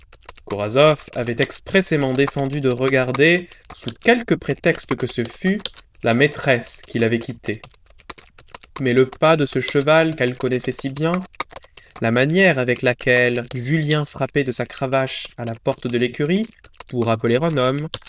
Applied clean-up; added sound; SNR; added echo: neural diffusion model UNIVERSE++.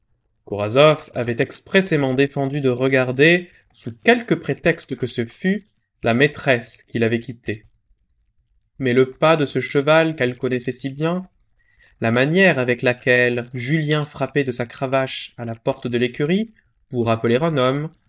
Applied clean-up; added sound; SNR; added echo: neural mask model DeepFilterNet 3.